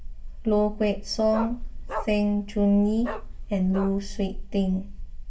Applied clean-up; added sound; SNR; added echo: none; Bark; 12 dB; reverberation time 0.2 s.